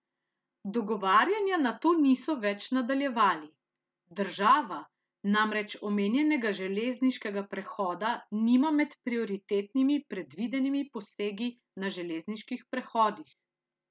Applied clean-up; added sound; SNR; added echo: none; none; none; none.